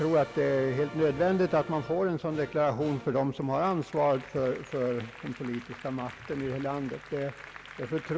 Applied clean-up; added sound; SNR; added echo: none; Applause; 17 dB; none.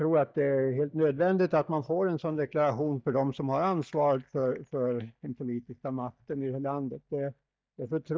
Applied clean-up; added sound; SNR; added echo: neural mask model DeepFilterNet 3.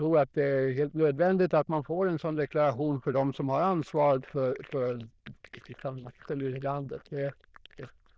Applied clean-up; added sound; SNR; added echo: neural diffusion model UNIVERSE++.